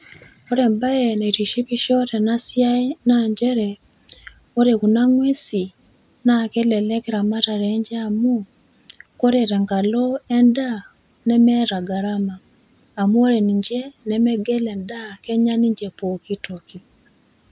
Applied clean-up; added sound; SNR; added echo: none; none; none; none.